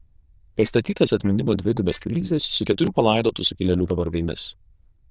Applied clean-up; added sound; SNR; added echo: neural diffusion model UNIVERSE++.